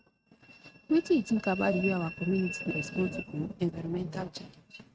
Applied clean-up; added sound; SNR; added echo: neural mask model RNNoise.